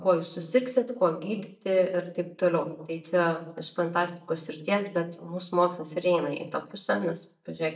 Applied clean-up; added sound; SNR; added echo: neural mask model DeepFilterNet 3.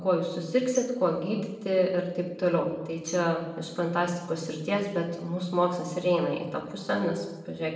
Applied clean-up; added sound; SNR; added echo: none; Tambourine; 20 dB; reverberation time 0.8 s.